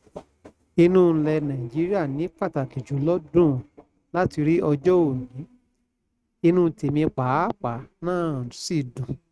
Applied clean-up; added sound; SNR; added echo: neural mask model RNNoise.